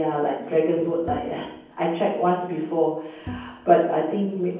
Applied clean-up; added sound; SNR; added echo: none; Bowed string instrument; 16 dB; reverberation time 0.9 s.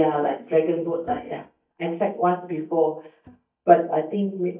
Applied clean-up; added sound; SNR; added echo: neural mask model DeepFilterNet 3.